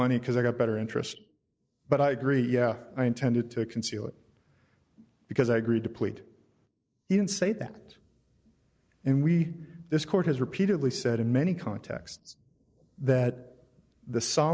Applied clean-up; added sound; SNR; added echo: neural mask model Resemble Enhance denoiser.